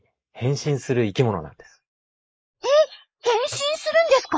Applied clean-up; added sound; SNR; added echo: neural mask model Resemble Enhance denoiser.